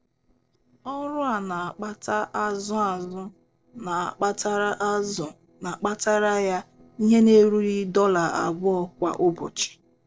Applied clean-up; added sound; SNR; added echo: neural separator model SepFormer DNS4.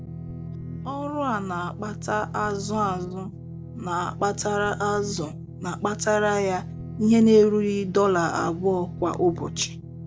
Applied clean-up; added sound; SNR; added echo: none; Guitar; 11 dB; none.